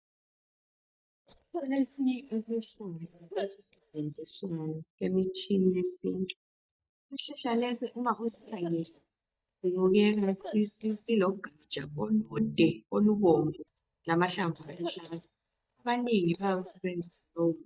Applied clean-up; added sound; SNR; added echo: neural mask model DeepFilterNet 3.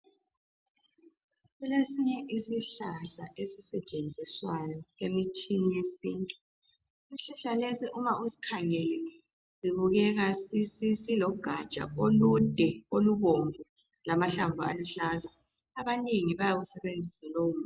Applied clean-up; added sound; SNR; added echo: none; none; none; none.